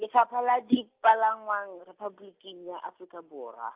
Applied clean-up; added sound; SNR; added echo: none; none; none; none.